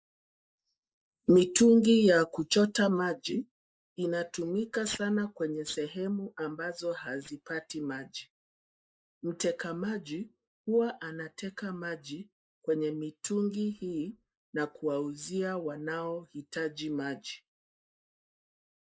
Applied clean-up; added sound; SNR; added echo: neural mask model Resemble Enhance denoiser.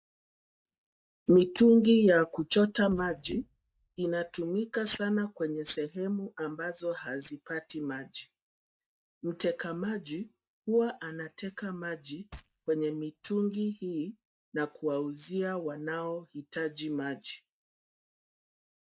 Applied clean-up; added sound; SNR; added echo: neural mask model DeepFilterNet 3.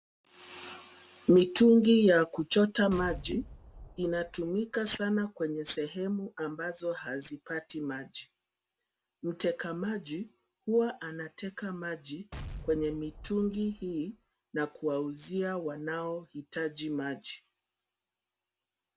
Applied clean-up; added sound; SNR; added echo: none; Explosion; 14 dB; none.